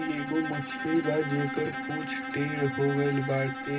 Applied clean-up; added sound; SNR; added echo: none; Bowed string instrument; 5 dB; reverberation time 0.4 s.